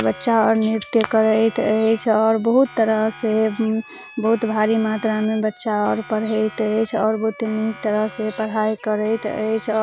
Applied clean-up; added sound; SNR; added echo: none; Bowed string instrument + Siren; 20 dB; none.